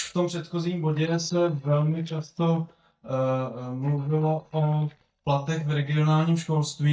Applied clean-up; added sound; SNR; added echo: neural mask model DeepFilterNet 3.